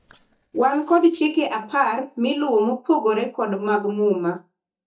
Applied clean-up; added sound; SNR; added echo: neural mask model DeepFilterNet 3.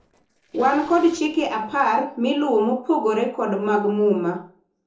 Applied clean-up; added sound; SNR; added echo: neural separator model SepFormer DNS4.